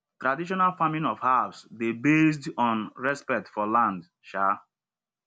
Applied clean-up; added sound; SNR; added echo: none; none; none; none.